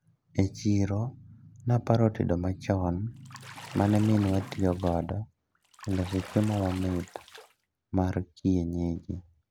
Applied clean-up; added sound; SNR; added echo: none; Bathtub (filling or washing) / Splash, splatter; 17 dB; none.